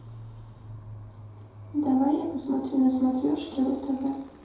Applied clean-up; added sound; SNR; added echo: none; Motorcycle; 18 dB; reverberation time 2.3 s.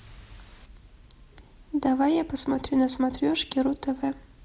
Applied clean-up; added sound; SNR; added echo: none; none; none; none.